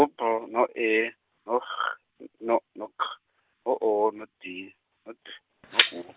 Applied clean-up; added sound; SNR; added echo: none; none; none; none.